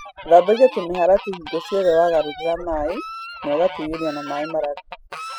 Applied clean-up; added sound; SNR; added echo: classical method spectral subtraction.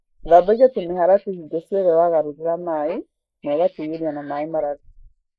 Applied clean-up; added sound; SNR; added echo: neural mask model Resemble Enhance denoiser.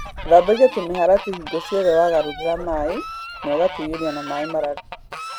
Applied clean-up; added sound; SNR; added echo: none; Fowl; 12 dB; none.